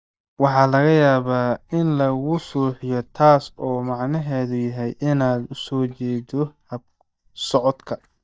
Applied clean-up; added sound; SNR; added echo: neural mask model DeepFilterNet 3.